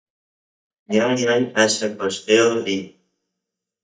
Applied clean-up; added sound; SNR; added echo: neural mask model DeepFilterNet 3.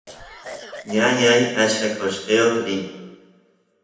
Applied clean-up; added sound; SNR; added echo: none; Cough; 18 dB; reverberation time 0.9 s.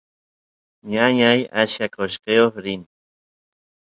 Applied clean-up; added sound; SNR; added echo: none; none; none; none.